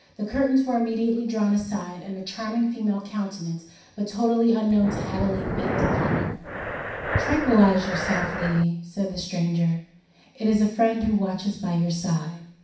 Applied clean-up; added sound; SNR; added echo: none; Breathing; 3 dB; reverberation time 0.6 s.